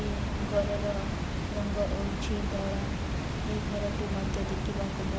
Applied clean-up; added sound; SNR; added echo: none; Water; -3 dB; none.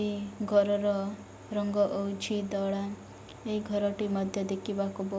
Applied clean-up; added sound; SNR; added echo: none; none; none; none.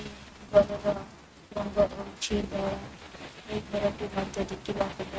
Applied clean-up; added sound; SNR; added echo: neural mask model RNNoise.